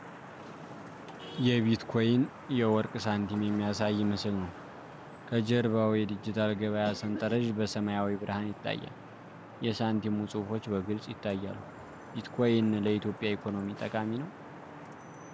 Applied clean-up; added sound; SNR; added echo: none; Traffic noise, roadway noise / Vehicle horn, car horn, honking; 15 dB; none.